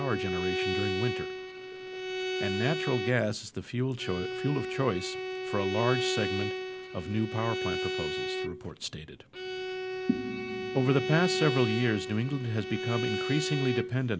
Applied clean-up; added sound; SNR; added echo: none; Bowed string instrument; 3 dB; none.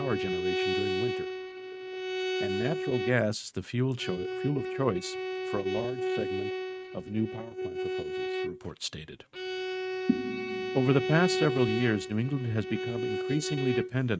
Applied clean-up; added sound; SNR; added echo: neural mask model RNNoise.